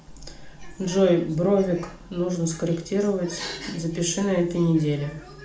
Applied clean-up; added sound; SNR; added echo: none; none; none; reverberation time 0.4 s.